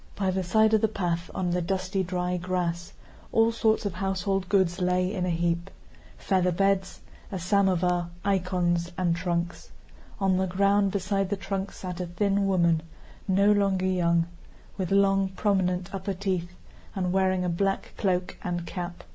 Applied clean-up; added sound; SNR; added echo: none; none; none; none.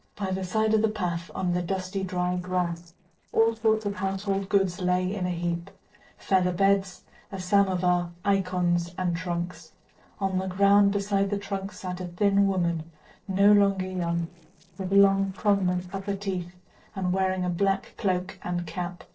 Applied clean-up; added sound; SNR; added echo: neural separator model SepFormer DNS4.